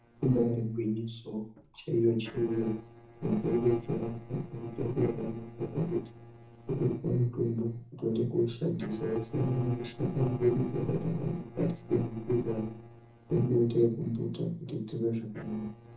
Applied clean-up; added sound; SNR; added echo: neural separator model SepFormer DNS4.